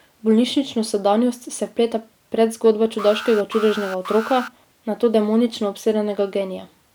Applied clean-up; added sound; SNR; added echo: none; Alarm; 11 dB; none.